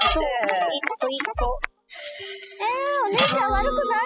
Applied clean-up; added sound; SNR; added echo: classical method spectral subtraction.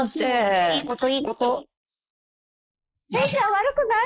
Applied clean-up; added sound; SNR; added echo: neural mask model Resemble Enhance denoiser.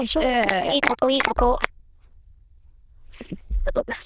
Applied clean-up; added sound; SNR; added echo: neural diffusion model UNIVERSE++.